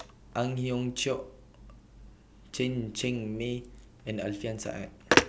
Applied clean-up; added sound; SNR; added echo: none; Telephone; 1 dB; none.